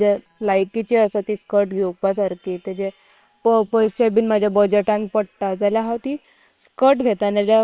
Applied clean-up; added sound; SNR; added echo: neural separator model SepFormer WHAM!.